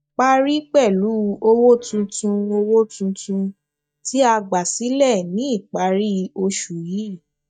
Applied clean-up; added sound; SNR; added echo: neural mask model DeepFilterNet 3.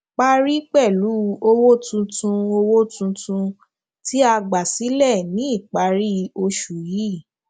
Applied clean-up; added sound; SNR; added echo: none; none; none; none.